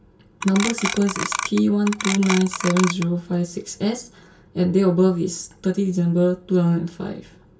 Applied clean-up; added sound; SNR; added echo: none; Clock; 6 dB; reverberation time 0.2 s.